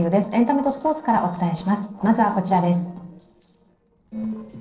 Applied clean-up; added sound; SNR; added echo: neural separator model SepFormer DNS4.